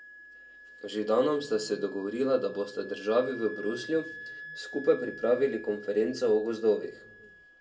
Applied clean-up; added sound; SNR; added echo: none; Wind instrument, woodwind instrument; 17 dB; reverberation time 0.2 s.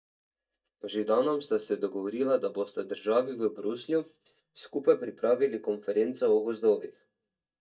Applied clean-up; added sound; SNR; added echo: neural mask model DeepFilterNet 3.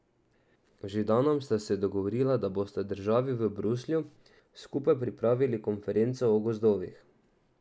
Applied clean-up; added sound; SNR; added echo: none; none; none; none.